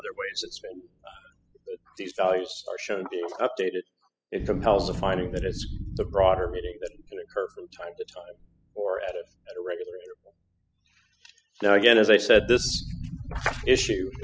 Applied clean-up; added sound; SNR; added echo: classical method spectral subtraction.